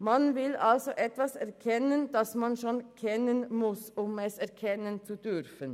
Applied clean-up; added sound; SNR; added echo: none; none; none; none.